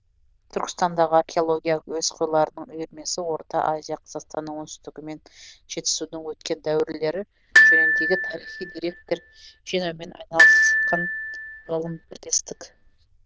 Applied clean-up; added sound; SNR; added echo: neural diffusion model UNIVERSE++.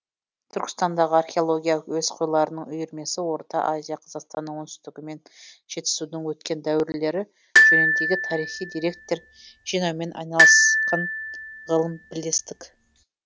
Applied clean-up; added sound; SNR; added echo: none; Glockenspiel; -5 dB; none.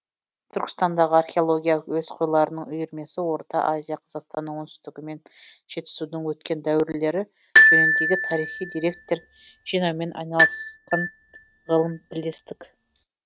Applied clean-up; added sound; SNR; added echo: neural mask model RNNoise.